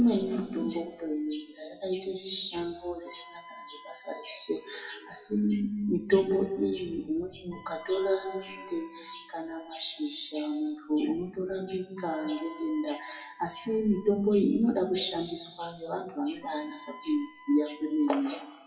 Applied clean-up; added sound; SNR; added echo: classical method WPE with log-MMSE.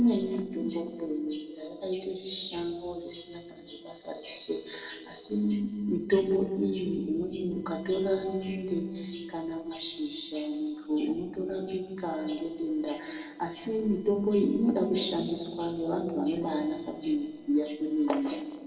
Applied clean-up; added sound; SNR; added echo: neural separator model SepFormer DNS4.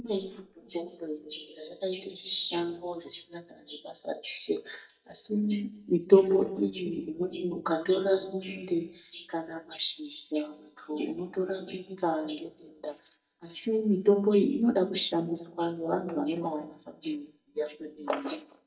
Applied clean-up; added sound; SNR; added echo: neural mask model DeepFilterNet 3.